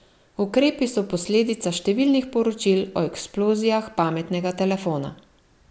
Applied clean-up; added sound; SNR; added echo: none; none; none; none.